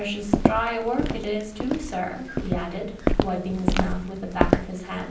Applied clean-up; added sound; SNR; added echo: none; Walk, footsteps; -3 dB; reverberation time 0.6 s.